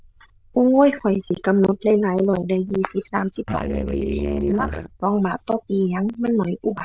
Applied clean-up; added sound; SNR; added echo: neural diffusion model UNIVERSE++.